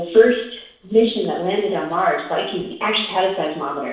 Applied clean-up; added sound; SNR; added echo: neural separator model SepFormer DNS4.